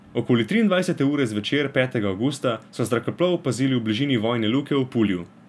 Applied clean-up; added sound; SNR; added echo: none; none; none; none.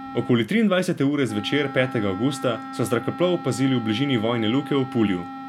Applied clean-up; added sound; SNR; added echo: none; Wind instrument, woodwind instrument; 13 dB; none.